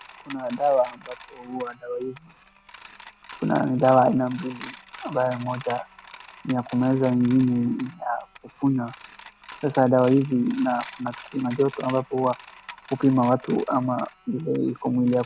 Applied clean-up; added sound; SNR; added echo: none; Coin (dropping); 19 dB; none.